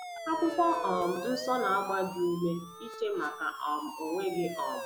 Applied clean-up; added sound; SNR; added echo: none; Siren; 10 dB; none.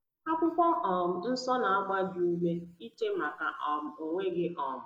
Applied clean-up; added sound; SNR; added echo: neural mask model Resemble Enhance denoiser.